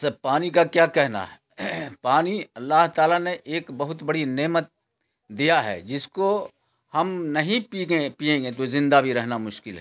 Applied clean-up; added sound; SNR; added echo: none; none; none; none.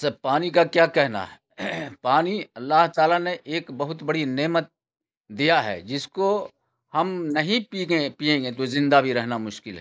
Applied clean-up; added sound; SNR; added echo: neural mask model Resemble Enhance denoiser.